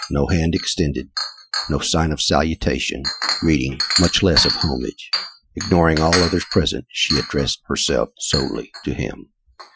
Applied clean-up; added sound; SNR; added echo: classical method Wiener filter.